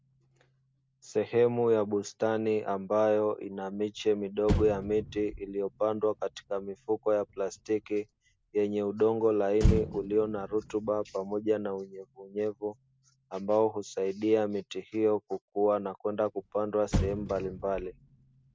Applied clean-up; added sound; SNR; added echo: none; Motor vehicle (road); 9 dB; none.